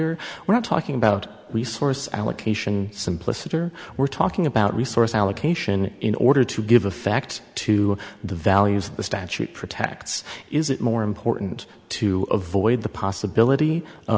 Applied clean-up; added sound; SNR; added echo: none; none; none; none.